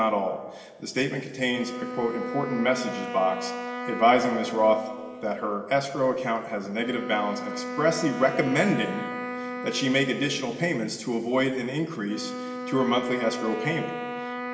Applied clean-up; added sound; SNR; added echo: none; Wind instrument, woodwind instrument; 9 dB; reverberation time 2.2 s.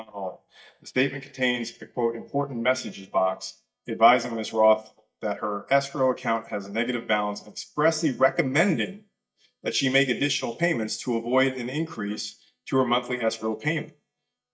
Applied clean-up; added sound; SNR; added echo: neural mask model DeepFilterNet 3.